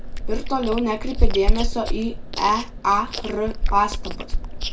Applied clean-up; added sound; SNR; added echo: none; Chewing, mastication; -2 dB; reverberation time 0.2 s.